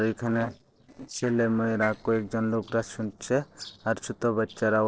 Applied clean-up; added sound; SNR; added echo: neural separator model SepFormer DNS4.